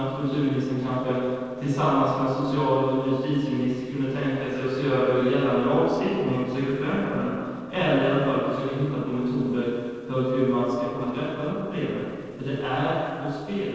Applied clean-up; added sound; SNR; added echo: neural separator model SepFormer DNS4.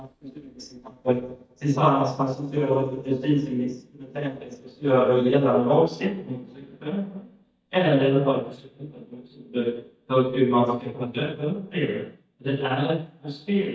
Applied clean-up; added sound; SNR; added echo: neural mask model DeepFilterNet 3.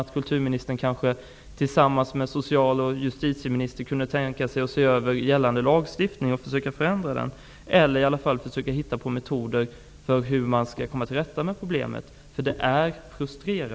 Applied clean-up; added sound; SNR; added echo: none; none; none; none.